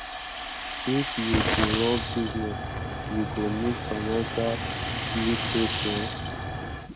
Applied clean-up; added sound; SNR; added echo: none; Tick / Hiss / Explosion / Fire + Rattle (instrument); 0 dB; none.